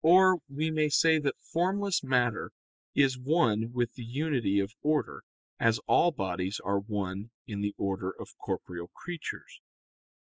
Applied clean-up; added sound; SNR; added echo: neural mask model Resemble Enhance denoiser.